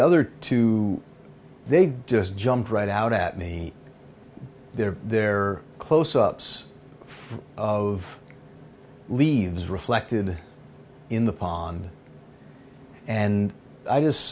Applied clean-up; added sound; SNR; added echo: none; none; none; none.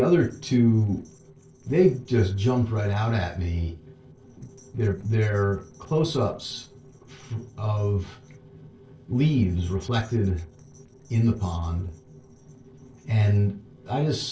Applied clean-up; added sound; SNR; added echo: neural separator model SepFormer DNS4.